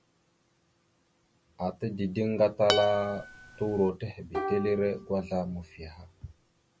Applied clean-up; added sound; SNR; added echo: none; Plucked string instrument + Acoustic guitar; 7 dB; none.